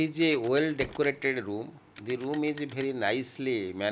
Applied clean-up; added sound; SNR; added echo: none; Car + Telephone; 19 dB; none.